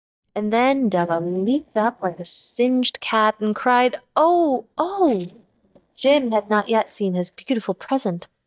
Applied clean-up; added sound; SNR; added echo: neural mask model DeepFilterNet 3.